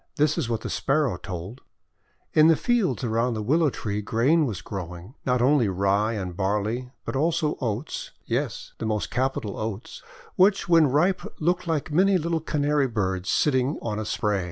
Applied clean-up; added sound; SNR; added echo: none; none; none; none.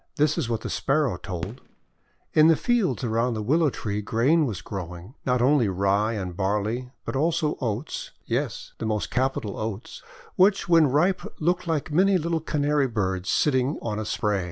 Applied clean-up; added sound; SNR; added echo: none; Fireworks; 17 dB; none.